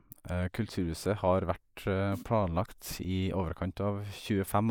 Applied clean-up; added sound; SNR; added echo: neural mask model Resemble Enhance denoiser.